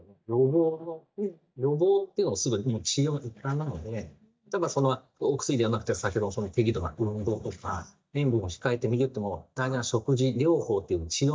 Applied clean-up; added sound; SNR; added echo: neural mask model DeepFilterNet 3.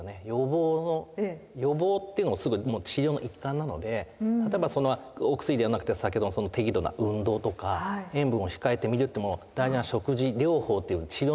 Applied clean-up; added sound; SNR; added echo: none; none; none; none.